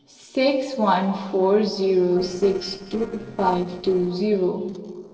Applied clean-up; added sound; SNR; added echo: neural separator model SepFormer DNS4.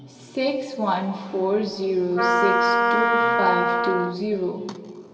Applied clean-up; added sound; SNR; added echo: none; Wind instrument, woodwind instrument; -3 dB; reverberation time 2.6 s.